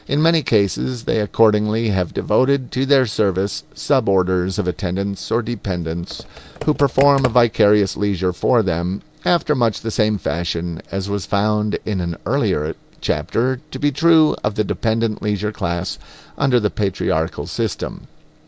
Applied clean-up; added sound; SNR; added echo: none; Computer keyboard; 11 dB; none.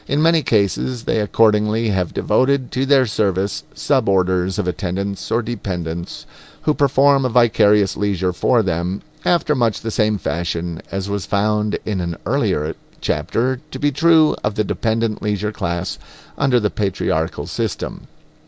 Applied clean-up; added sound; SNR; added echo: none; none; none; none.